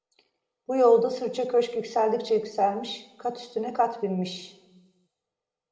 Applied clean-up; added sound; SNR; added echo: none; none; none; reverberation time 0.7 s.